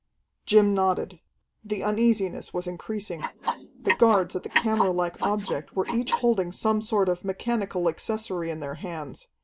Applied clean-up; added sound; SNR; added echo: neural mask model Resemble Enhance denoiser.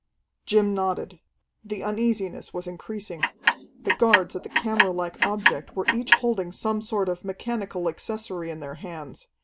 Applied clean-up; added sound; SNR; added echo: none; Clock; -3 dB; none.